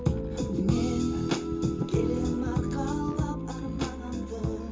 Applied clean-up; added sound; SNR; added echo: none; Musical instrument; 13 dB; reverberation time 0.2 s.